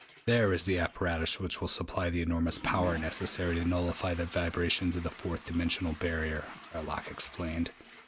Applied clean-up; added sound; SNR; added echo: none; Toilet flush / Water; 16 dB; none.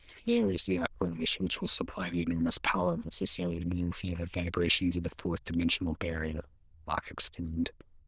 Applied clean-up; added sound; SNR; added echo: neural diffusion model UNIVERSE++.